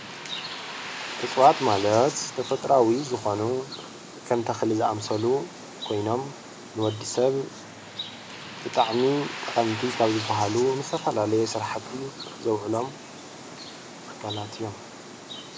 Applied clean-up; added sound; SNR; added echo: none; Bird; 11 dB; none.